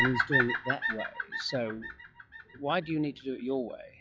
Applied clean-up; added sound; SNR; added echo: classical method log-MMSE.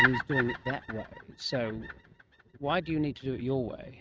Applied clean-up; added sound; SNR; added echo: neural mask model RNNoise.